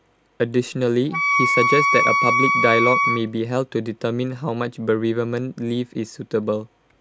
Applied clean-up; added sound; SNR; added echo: none; Wind instrument, woodwind instrument; -3 dB; none.